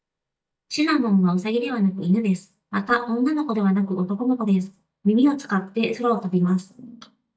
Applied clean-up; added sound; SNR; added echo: neural mask model DeepFilterNet 3.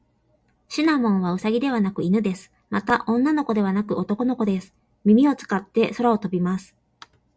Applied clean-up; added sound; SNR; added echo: none; none; none; none.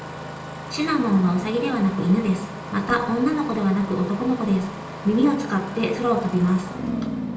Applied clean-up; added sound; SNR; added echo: none; Engine starting; 10 dB; reverberation time 0.8 s.